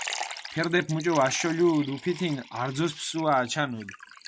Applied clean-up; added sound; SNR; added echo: none; Liquid; 13 dB; none.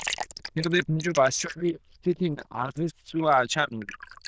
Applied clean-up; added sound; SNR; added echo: neural diffusion model UNIVERSE++.